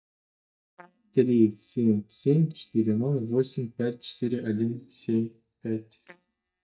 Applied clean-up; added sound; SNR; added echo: neural mask model DeepFilterNet 3.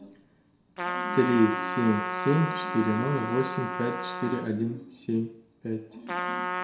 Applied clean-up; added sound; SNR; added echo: none; Trumpet; 5 dB; reverberation time 0.5 s.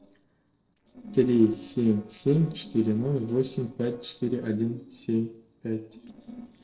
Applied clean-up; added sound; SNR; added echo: neural separator model SepFormer DNS4.